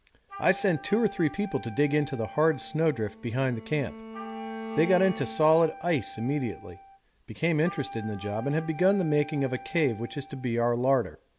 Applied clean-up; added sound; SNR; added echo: none; Bowed string instrument + Wind instrument, woodwind instrument; 15 dB; none.